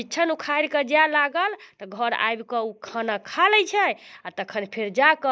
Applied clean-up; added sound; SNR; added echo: neural mask model Resemble Enhance denoiser.